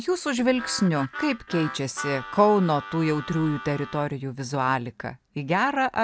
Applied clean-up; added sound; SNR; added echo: none; Harmonica; 13 dB; none.